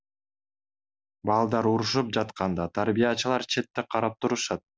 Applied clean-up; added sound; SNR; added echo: none; none; none; none.